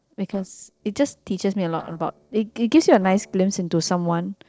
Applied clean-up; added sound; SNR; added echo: neural separator model SepFormer DNS4.